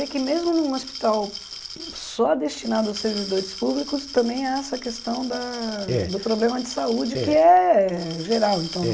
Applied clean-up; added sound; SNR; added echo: none; Glass; 14 dB; none.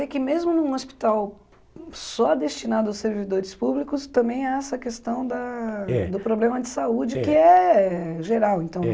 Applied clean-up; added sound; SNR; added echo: none; none; none; none.